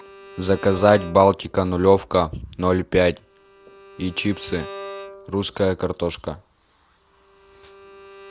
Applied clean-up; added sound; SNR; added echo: none; Bowed string instrument; 19 dB; none.